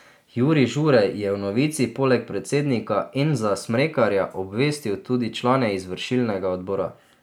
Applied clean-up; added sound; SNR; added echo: none; none; none; none.